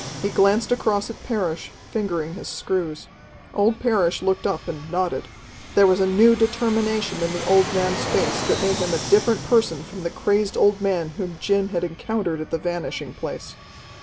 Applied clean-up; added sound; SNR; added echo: none; Fixed-wing aircraft, airplane; 11 dB; none.